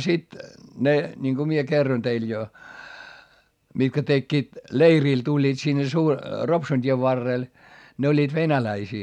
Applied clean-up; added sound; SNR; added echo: none; none; none; none.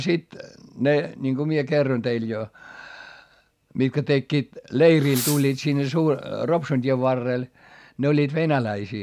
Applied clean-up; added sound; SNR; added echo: none; Fireworks; 14 dB; none.